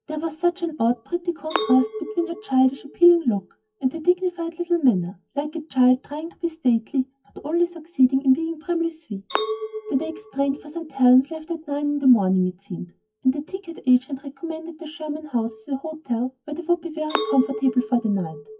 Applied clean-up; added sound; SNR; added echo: classical method WPE with log-MMSE.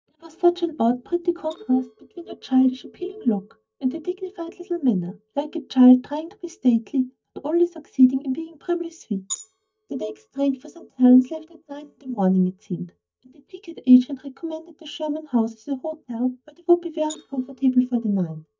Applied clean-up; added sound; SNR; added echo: neural mask model DeepFilterNet 3.